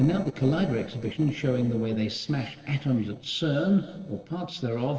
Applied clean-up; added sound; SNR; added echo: neural separator model SepFormer DNS4.